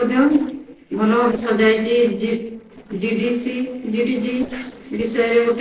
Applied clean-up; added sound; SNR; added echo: neural separator model SepFormer DNS4.